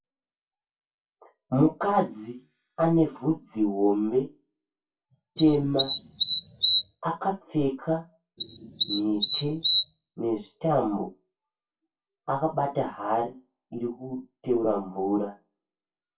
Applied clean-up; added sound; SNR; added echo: classical method WPE with log-MMSE.